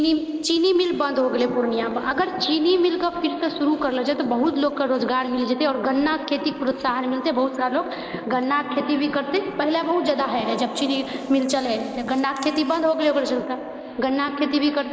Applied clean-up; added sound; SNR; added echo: neural mask model Resemble Enhance denoiser.